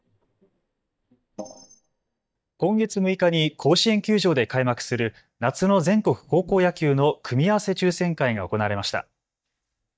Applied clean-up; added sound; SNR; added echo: neural mask model DeepFilterNet 3.